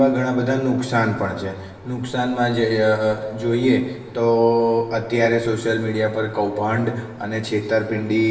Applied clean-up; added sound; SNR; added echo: none; none; none; reverberation time 1.4 s.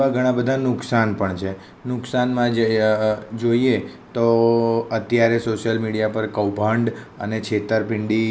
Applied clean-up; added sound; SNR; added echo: none; none; none; none.